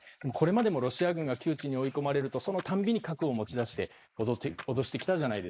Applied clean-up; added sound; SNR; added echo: neural mask model Resemble Enhance denoiser.